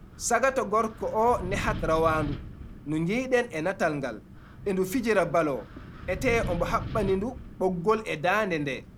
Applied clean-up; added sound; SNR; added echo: none; Wind; 11 dB; none.